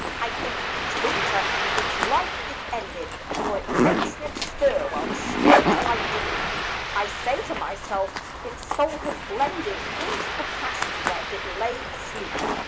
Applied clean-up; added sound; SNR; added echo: none; Zipper (clothing) + Ocean; -4 dB; none.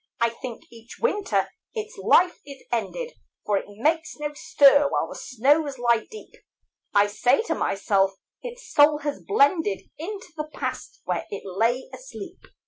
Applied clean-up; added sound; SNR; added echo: none; none; none; none.